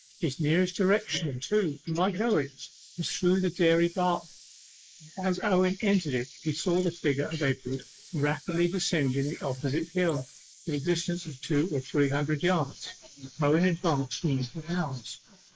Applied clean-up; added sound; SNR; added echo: neural mask model Resemble Enhance denoiser.